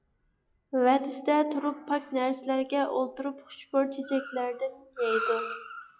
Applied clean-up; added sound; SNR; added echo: classical method log-MMSE.